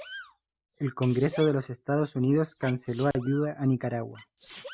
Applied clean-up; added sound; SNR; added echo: none; Sneeze; 19 dB; none.